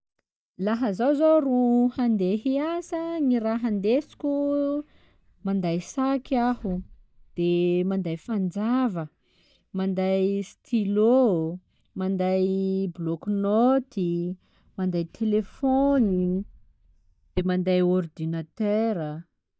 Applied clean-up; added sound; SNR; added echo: neural mask model DeepFilterNet 3.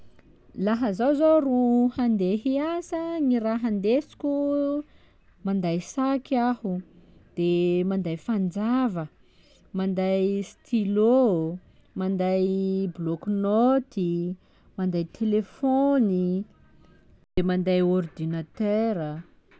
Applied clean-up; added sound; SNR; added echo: none; none; none; none.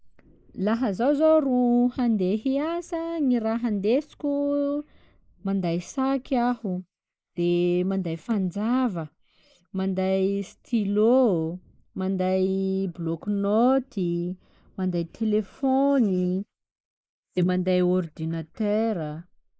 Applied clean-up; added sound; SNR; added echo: neural mask model Resemble Enhance denoiser.